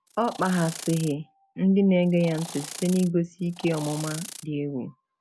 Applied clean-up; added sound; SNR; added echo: none; Insect; 13 dB; none.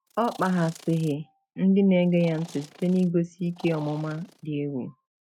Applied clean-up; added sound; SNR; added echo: neural mask model RNNoise.